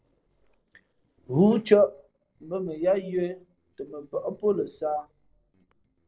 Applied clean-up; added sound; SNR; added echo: neural separator model SepFormer DNS4.